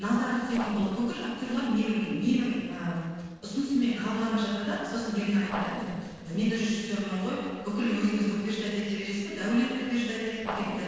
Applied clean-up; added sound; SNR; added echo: neural separator model SepFormer DNS4.